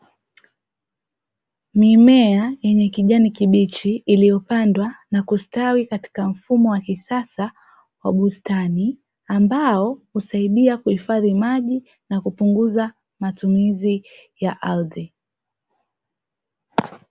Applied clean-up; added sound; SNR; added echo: none; none; none; none.